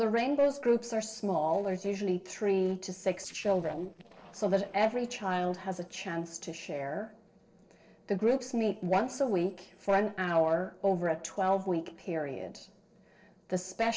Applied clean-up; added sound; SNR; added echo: neural separator model SepFormer DNS4.